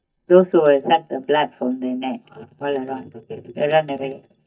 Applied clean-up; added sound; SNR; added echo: neural mask model DeepFilterNet 3.